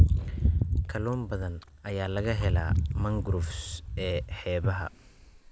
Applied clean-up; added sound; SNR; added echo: none; Chewing, mastication; 17 dB; none.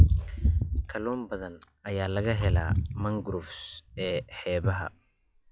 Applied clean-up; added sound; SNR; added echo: classical method log-MMSE.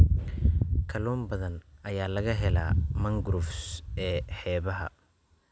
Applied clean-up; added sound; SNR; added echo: none; none; none; none.